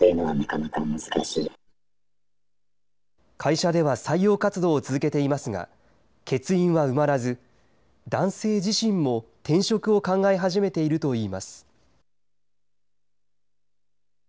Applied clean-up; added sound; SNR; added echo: none; none; none; none.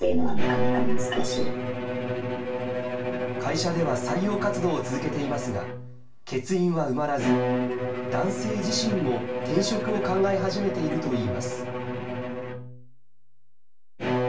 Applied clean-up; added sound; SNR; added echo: none; Bowed string instrument; 3 dB; reverberation time 0.3 s.